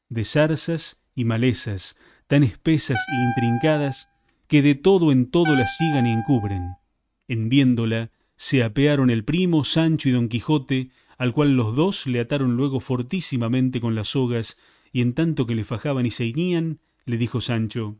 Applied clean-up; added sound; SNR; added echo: neural mask model RNNoise.